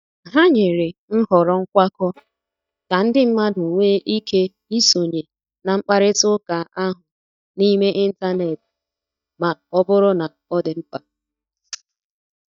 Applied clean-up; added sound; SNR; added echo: neural mask model DeepFilterNet 3.